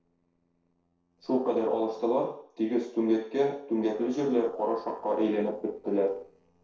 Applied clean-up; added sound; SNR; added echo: neural separator model SepFormer DNS4.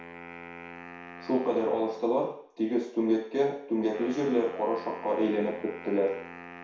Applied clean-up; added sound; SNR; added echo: none; Wind instrument, woodwind instrument; 16 dB; reverberation time 0.6 s.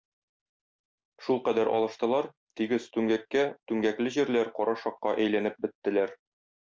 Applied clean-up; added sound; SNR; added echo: none; none; none; none.